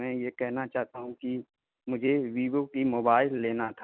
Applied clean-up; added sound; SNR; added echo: none; none; none; none.